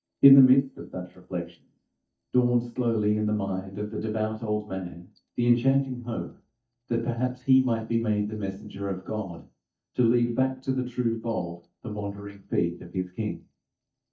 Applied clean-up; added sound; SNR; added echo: neural mask model DeepFilterNet 3.